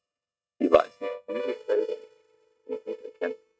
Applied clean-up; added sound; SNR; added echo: neural mask model RNNoise.